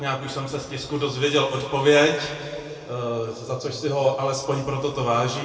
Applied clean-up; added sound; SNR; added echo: none; none; none; reverberation time 2.3 s.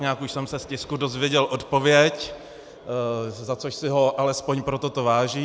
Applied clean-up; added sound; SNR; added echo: none; none; none; none.